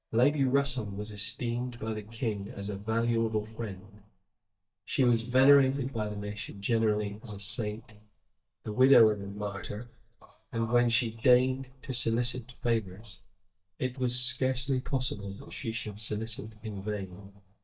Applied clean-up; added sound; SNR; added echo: neural mask model DeepFilterNet 3.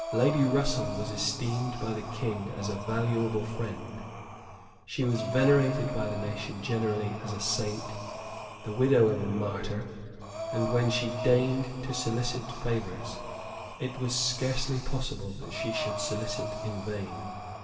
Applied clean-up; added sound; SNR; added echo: none; Breathing; 9 dB; reverberation time 2.9 s.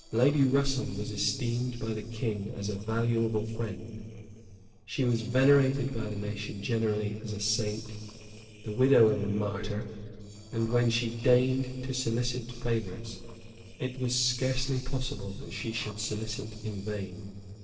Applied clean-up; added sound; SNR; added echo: neural separator model SepFormer DNS4.